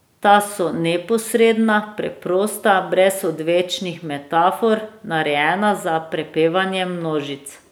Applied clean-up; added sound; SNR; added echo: none; none; none; none.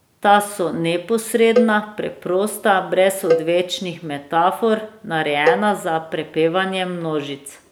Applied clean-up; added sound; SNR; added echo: none; Cowbell; 6 dB; none.